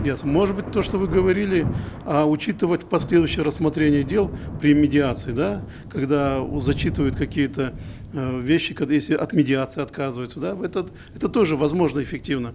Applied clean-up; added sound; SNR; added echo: none; Thunder; 11 dB; none.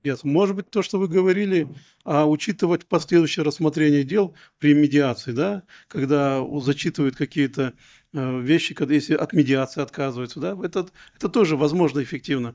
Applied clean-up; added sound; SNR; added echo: neural mask model DeepFilterNet 3.